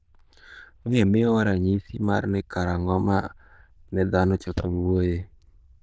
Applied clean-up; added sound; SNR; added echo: neural diffusion model UNIVERSE++.